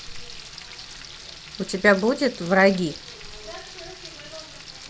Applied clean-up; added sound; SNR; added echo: none; Frying (food); 15 dB; none.